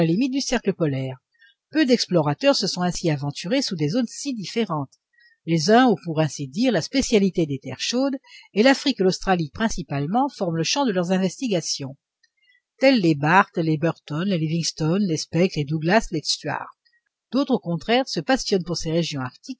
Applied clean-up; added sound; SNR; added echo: none; none; none; none.